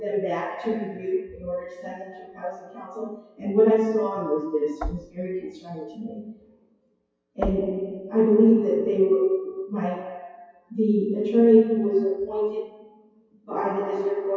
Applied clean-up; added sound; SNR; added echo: classical method WPE with log-MMSE.